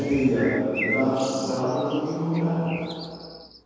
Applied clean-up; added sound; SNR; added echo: none; Bird; 11 dB; reverberation time 2.1 s.